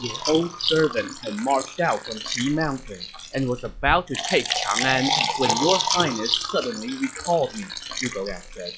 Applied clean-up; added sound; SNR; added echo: classical method log-MMSE.